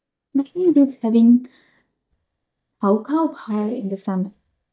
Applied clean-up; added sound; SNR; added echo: neural mask model DeepFilterNet 3.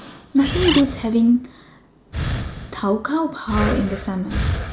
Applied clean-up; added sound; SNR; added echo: none; Bird + Breathing; 5 dB; none.